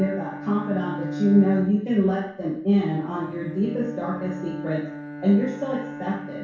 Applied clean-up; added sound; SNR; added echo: none; Bowed string instrument; 11 dB; reverberation time 0.6 s.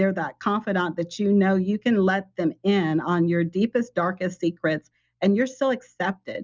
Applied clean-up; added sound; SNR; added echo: none; none; none; none.